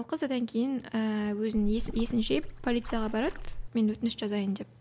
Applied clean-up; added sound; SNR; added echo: none; Splash, splatter; 5 dB; none.